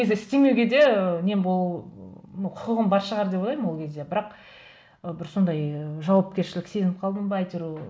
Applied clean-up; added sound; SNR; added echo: none; none; none; none.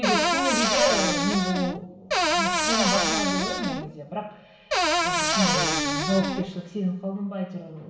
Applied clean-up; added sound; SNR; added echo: none; Cupboard open or close / Door; -4 dB; reverberation time 0.9 s.